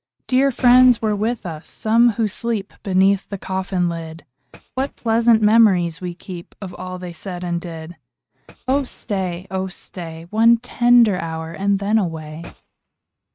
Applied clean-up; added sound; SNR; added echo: neural mask model RNNoise.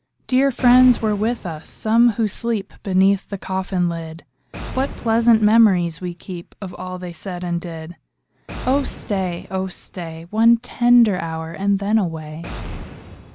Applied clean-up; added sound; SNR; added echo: none; Boom; 16 dB; none.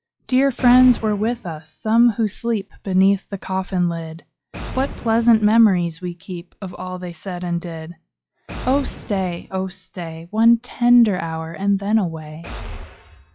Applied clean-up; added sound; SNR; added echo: classical method log-MMSE.